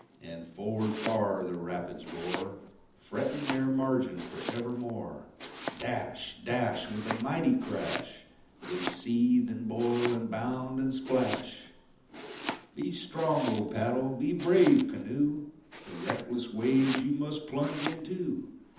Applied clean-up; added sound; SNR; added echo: none; Domestic sounds, home sounds; 12 dB; reverberation time 0.8 s.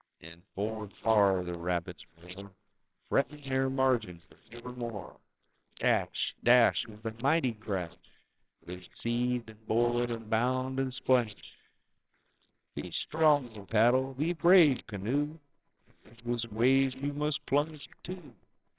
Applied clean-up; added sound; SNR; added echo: neural separator model SepFormer WHAMR!.